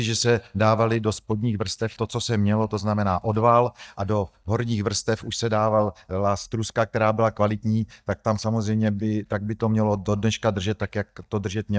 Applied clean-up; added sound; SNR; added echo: neural mask model DeepFilterNet 3.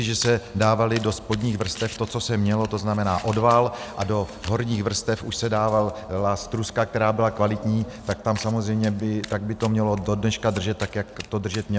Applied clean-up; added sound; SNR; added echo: none; Domestic sounds, home sounds; 19 dB; none.